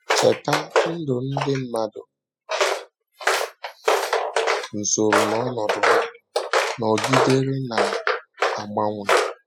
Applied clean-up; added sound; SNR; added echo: classical method spectral subtraction.